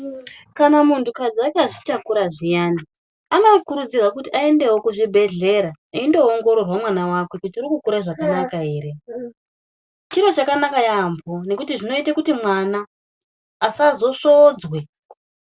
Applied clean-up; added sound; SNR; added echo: none; none; none; none.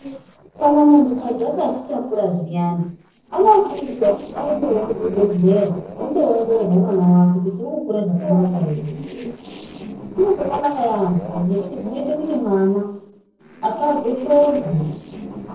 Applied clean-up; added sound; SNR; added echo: neural separator model SepFormer DNS4.